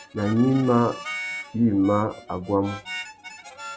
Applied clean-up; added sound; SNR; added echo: none; Harmonica; 13 dB; none.